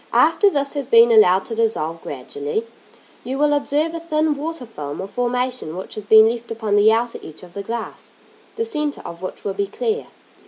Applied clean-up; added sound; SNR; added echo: none; none; none; none.